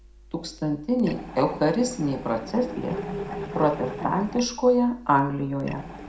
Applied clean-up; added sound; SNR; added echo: none; Mechanisms; 11 dB; reverberation time 0.4 s.